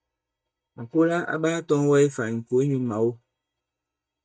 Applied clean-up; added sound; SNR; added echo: neural mask model DeepFilterNet 3.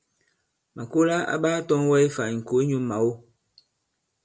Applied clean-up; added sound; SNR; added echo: none; none; none; none.